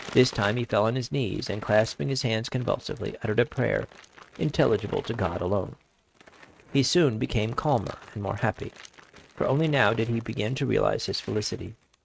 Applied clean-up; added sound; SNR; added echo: neural mask model RNNoise.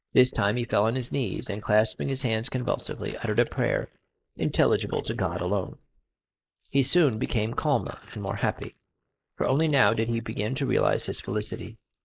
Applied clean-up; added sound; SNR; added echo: neural mask model Resemble Enhance denoiser.